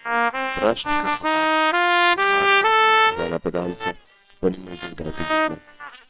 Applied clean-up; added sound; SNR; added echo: neural separator model SepFormer WHAM!.